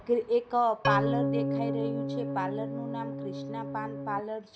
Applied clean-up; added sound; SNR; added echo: none; Organ; -1 dB; none.